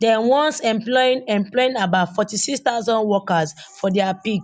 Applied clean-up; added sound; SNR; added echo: none; none; none; none.